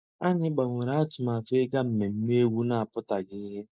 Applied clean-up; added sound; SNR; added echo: neural mask model Resemble Enhance denoiser.